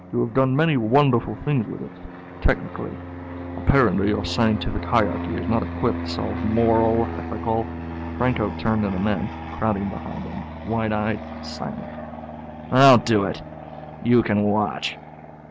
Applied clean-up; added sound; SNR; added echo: none; Fixed-wing aircraft, airplane; 9 dB; none.